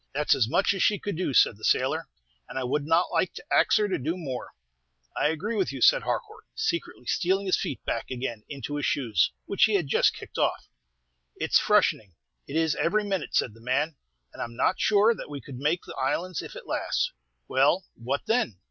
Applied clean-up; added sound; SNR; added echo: none; none; none; none.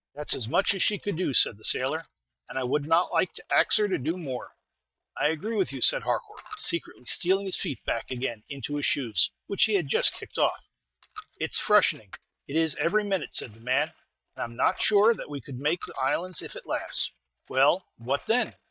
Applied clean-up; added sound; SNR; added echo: neural mask model DeepFilterNet 3.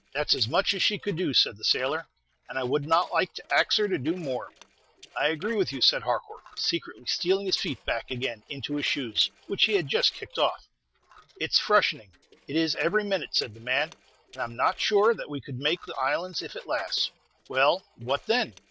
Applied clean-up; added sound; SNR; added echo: neural separator model SepFormer DNS4.